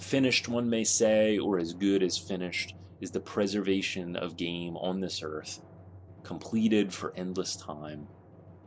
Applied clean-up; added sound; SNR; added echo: none; Drum; 19 dB; none.